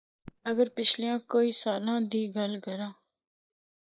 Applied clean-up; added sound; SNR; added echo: neural mask model DeepFilterNet 3.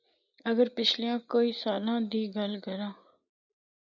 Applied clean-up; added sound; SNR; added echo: none; none; none; none.